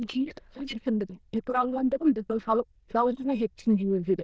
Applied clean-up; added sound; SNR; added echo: neural diffusion model UNIVERSE++.